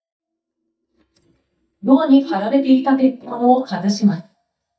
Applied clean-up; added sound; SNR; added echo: neural mask model DeepFilterNet 3.